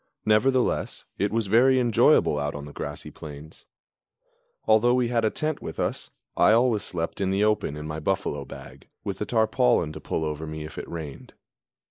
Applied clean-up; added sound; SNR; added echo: neural mask model Resemble Enhance denoiser.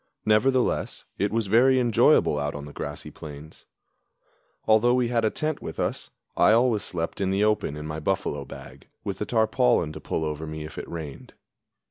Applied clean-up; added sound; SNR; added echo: none; none; none; none.